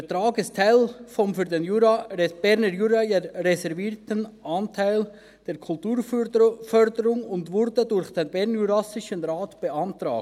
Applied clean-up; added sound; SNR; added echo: none; none; none; none.